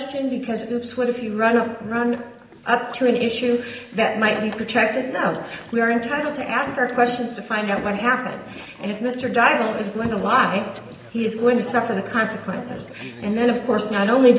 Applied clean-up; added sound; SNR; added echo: none; Boat, Water vehicle; 19 dB; reverberation time 0.8 s.